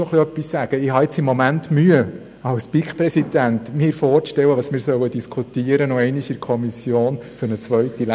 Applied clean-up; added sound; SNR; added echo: none; none; none; none.